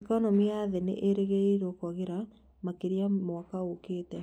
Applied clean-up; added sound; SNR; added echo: none; none; none; none.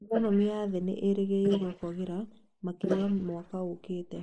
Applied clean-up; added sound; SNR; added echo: neural mask model Resemble Enhance denoiser.